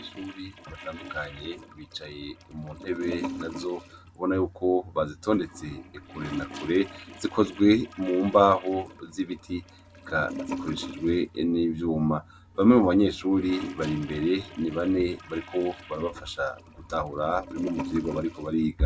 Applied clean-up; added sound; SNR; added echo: none; Toilet flush / Gurgling; 15 dB; none.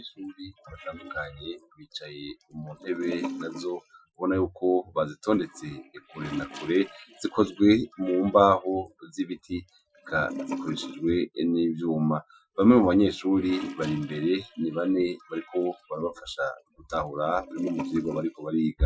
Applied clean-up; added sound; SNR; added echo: classical method Wiener filter.